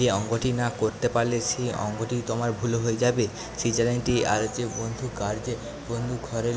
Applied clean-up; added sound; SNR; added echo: none; none; none; none.